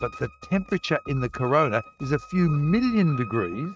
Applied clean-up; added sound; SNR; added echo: neural mask model RNNoise.